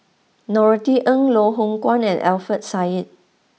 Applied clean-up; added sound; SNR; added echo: none; none; none; none.